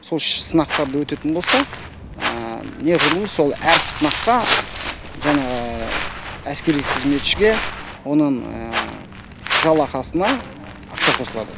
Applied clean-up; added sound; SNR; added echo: none; Walk, footsteps; 4 dB; none.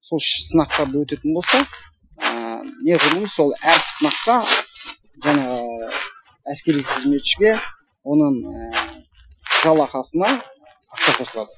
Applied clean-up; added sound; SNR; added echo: classical method Wiener filter.